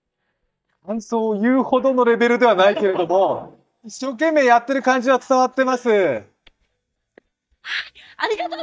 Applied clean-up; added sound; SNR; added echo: neural mask model DeepFilterNet 3.